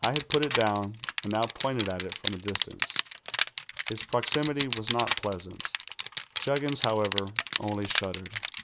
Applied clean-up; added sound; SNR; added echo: none; Crushing; -3 dB; none.